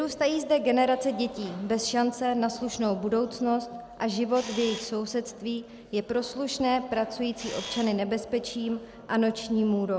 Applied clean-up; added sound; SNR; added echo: none; Camera; 12 dB; none.